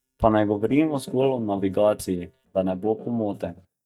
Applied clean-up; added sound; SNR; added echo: neural mask model DeepFilterNet 3.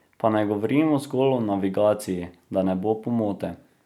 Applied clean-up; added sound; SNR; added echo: none; none; none; none.